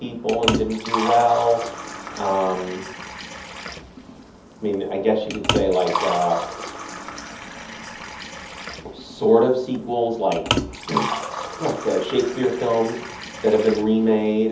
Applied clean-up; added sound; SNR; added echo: none; Liquid; 7 dB; reverberation time 0.7 s.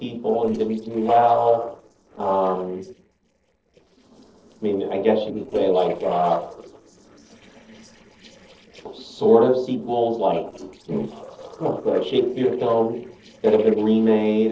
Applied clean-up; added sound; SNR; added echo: neural separator model SepFormer DNS4.